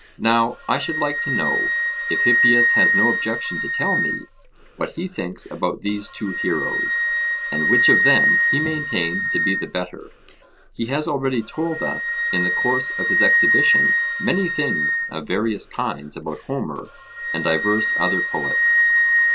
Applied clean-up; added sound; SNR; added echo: none; Wind instrument, woodwind instrument; -3 dB; none.